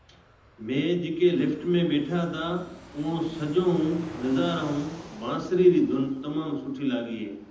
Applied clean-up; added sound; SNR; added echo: none; Fixed-wing aircraft, airplane; 19 dB; reverberation time 0.8 s.